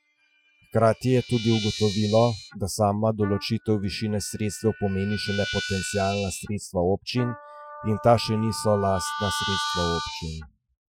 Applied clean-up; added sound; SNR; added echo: classical method Wiener filter.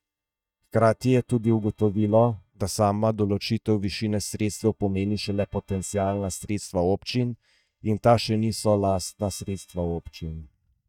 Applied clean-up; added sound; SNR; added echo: neural mask model DeepFilterNet 3.